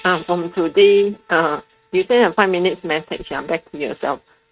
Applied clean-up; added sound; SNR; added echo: neural mask model RNNoise.